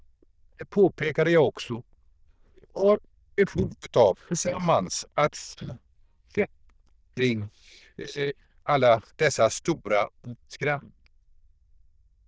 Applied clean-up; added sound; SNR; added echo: neural diffusion model UNIVERSE++.